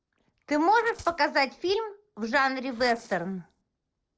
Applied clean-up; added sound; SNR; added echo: neural separator model SepFormer DNS4.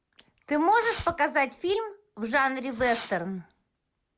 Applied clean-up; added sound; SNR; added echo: none; Fireworks; 12 dB; none.